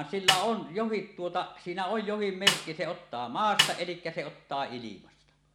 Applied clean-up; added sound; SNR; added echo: none; Snare drum; -1 dB; none.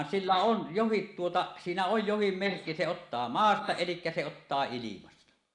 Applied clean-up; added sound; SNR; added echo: neural mask model Resemble Enhance denoiser.